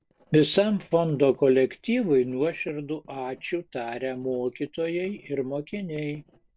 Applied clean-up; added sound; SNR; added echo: neural separator model SepFormer DNS4.